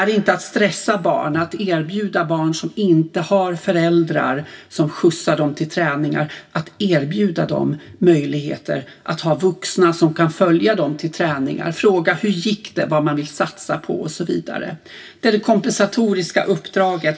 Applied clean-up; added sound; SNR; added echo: none; none; none; reverberation time 0.1 s.